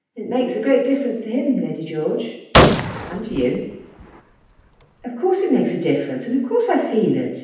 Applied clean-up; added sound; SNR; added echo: none; Gunshot, gunfire; -1 dB; reverberation time 0.9 s.